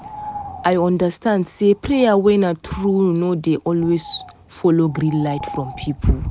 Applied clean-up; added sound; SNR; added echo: none; Bird; 18 dB; none.